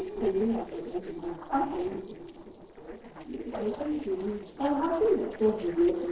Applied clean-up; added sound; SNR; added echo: neural separator model SepFormer DNS4.